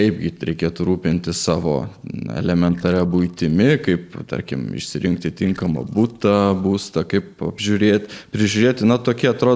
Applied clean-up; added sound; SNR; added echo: neural separator model SepFormer DNS4.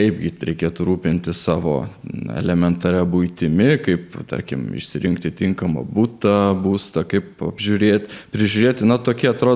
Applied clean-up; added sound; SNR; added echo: none; none; none; none.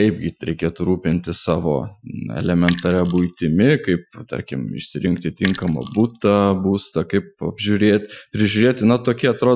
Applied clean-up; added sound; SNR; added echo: classical method Wiener filter.